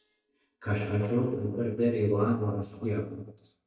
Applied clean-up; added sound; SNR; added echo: neural mask model DeepFilterNet 3.